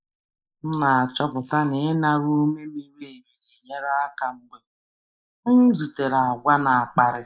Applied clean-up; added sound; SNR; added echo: neural mask model Resemble Enhance denoiser.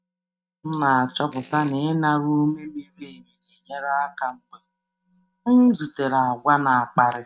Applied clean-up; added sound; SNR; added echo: neural mask model RNNoise.